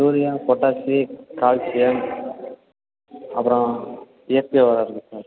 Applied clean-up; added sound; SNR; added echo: none; none; none; none.